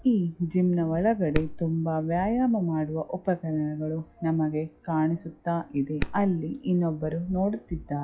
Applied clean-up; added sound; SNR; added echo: classical method log-MMSE.